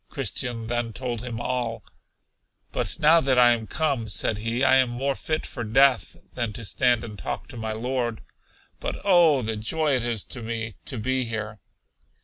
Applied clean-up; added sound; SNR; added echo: none; none; none; none.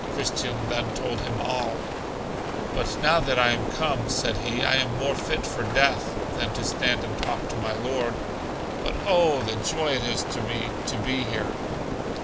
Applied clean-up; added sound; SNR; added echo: none; Rain; 2 dB; none.